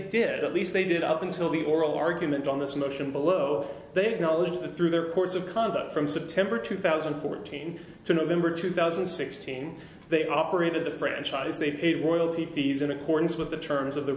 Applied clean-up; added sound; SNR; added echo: none; none; none; none.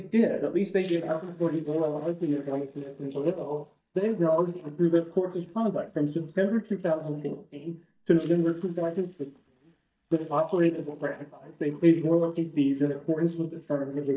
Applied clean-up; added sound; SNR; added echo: neural mask model DeepFilterNet 3.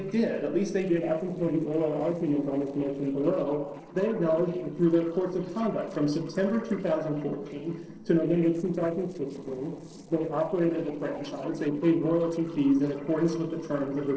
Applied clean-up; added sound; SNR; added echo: neural separator model SepFormer DNS4.